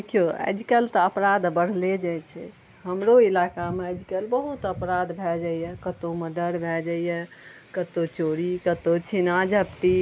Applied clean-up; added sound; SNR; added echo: none; none; none; none.